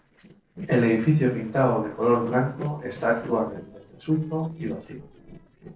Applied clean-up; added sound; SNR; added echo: neural separator model SepFormer DNS4.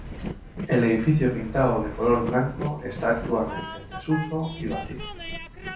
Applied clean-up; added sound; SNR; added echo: none; Train; 10 dB; reverberation time 0.5 s.